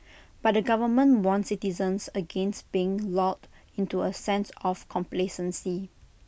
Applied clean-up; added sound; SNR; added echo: none; none; none; none.